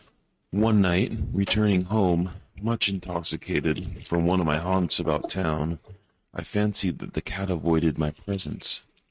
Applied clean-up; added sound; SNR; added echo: neural mask model RNNoise.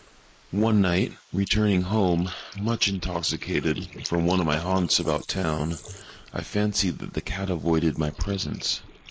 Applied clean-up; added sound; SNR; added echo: neural mask model Resemble Enhance denoiser.